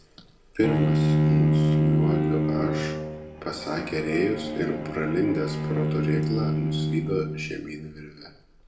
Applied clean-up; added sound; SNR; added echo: none; Bowed string instrument; -4 dB; reverberation time 0.5 s.